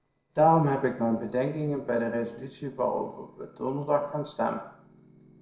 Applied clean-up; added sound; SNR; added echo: neural separator model SepFormer DNS4.